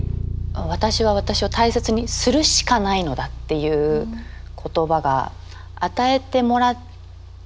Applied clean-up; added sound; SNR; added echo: none; Bass guitar; 8 dB; none.